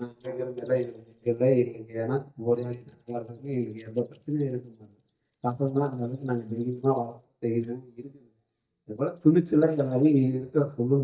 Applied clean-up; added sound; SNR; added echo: neural mask model DeepFilterNet 3.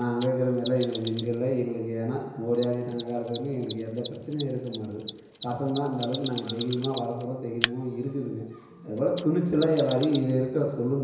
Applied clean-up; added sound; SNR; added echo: none; Mechanisms; 13 dB; reverberation time 1.0 s.